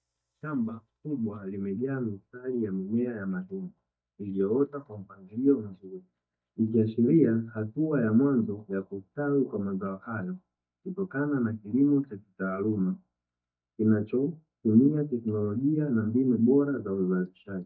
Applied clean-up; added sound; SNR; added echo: neural mask model DeepFilterNet 3.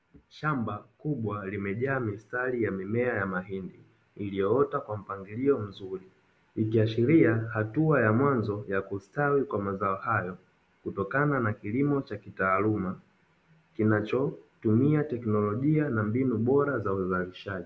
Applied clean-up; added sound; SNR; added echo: none; none; none; none.